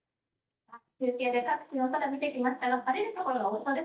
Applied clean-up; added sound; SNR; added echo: neural mask model DeepFilterNet 3.